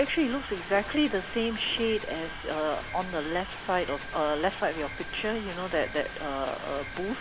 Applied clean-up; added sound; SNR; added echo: none; Mechanisms; 9 dB; none.